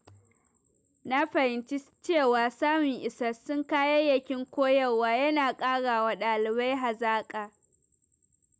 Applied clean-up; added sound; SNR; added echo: none; none; none; none.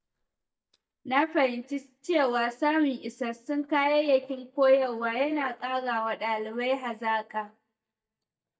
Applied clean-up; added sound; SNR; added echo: neural mask model DeepFilterNet 3.